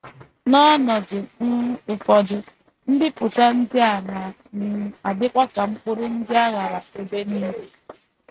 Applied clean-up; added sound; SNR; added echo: neural mask model RNNoise.